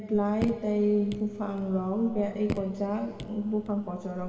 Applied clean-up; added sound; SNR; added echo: none; Raindrop / Drip; 12 dB; reverberation time 2.2 s.